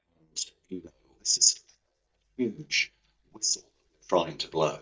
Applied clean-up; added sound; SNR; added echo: neural mask model DeepFilterNet 3.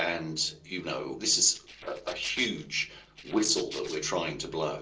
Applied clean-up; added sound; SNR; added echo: neural separator model SepFormer DNS4.